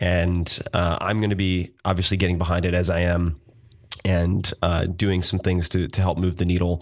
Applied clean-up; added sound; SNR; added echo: none; none; none; none.